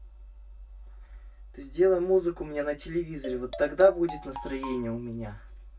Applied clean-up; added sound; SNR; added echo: none; Marimba, xylophone; 13 dB; reverberation time 0.1 s.